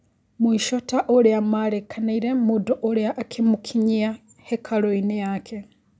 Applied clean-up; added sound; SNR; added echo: none; none; none; none.